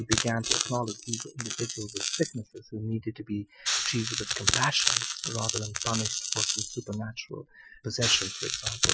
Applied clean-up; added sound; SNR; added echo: classical method Wiener filter.